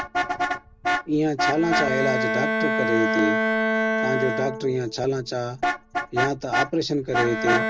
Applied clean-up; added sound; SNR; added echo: none; Bowed string instrument + Vehicle horn, car horn, honking; -1 dB; none.